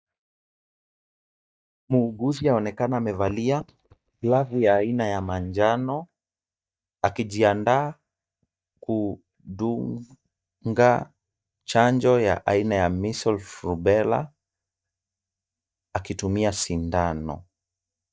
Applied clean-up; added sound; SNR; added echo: neural mask model DeepFilterNet 3.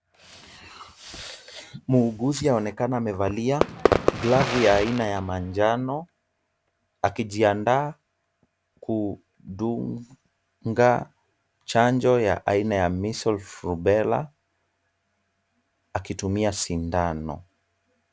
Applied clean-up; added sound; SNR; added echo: none; Fireworks; 0 dB; none.